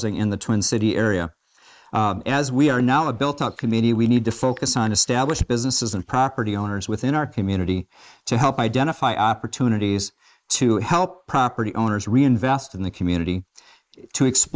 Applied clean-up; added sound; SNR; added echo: neural mask model Resemble Enhance denoiser.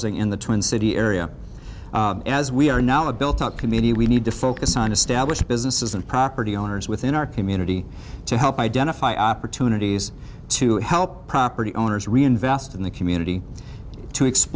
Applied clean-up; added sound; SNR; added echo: none; Chatter / Chirp, tweet / Car passing by / Typing; 8 dB; none.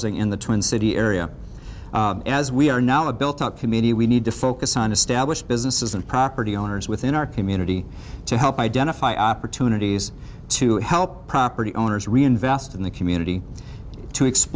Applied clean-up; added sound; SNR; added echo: none; none; none; none.